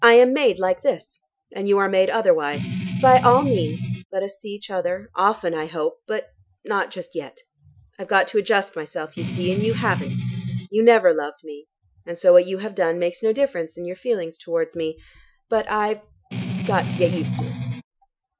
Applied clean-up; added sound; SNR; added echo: classical method Wiener filter.